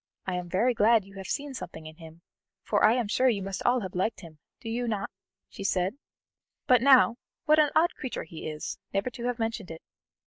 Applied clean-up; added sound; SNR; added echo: neural mask model Resemble Enhance denoiser.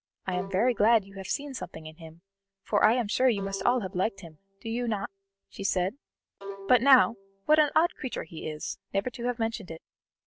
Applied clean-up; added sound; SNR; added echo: none; Bowed string instrument; 17 dB; none.